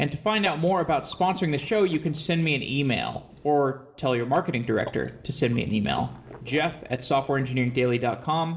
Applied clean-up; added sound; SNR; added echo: neural separator model SepFormer DNS4.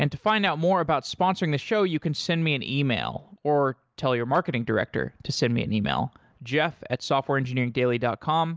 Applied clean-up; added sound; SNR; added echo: none; none; none; none.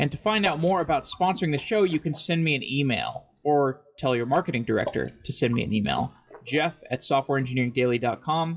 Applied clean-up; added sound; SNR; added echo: classical method WPE with log-MMSE.